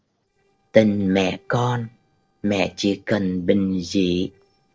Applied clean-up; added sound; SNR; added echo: neural separator model SepFormer DNS4.